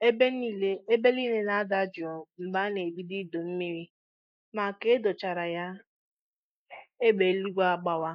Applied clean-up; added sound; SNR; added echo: neural mask model Resemble Enhance denoiser.